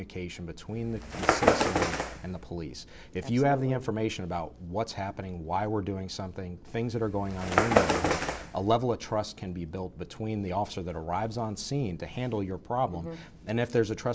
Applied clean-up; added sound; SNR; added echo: none; Bird; -2 dB; none.